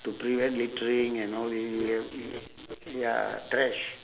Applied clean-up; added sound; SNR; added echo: none; none; none; none.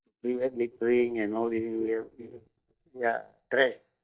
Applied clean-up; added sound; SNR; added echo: neural mask model DeepFilterNet 3.